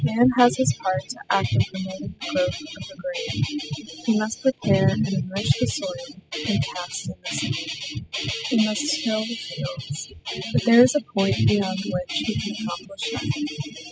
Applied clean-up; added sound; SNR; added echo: classical method spectral subtraction.